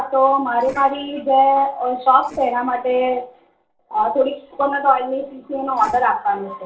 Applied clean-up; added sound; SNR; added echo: neural separator model SepFormer DNS4.